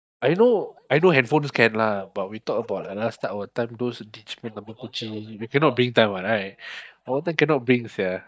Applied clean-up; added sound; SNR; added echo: neural mask model DeepFilterNet 3.